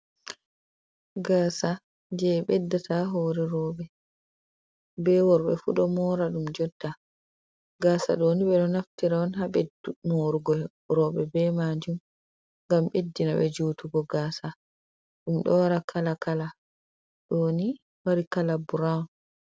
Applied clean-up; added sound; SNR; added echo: none; none; none; none.